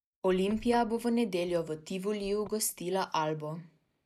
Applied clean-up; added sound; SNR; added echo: neural mask model DeepFilterNet 3.